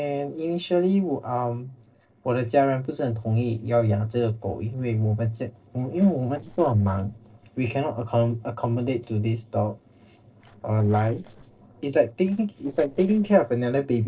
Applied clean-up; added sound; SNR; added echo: neural separator model SepFormer DNS4.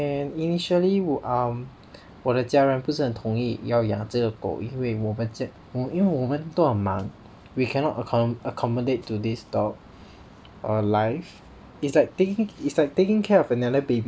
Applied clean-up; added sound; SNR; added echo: none; none; none; none.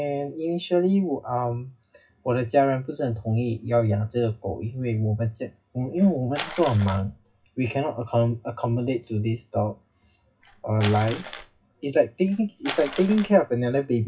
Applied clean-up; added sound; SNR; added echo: classical method WPE with log-MMSE.